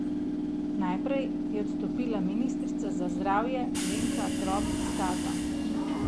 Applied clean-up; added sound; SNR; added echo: none; Subway, metro, underground / Train; -5 dB; none.